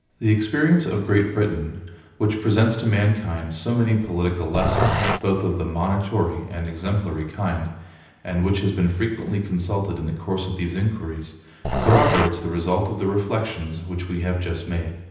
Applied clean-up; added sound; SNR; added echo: none; Growling; 0 dB; reverberation time 0.9 s.